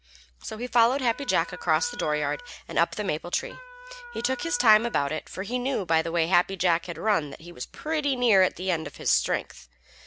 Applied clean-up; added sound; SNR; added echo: none; Wind instrument, woodwind instrument; 16 dB; none.